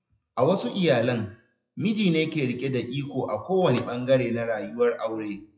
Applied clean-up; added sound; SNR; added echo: classical method WPE with log-MMSE.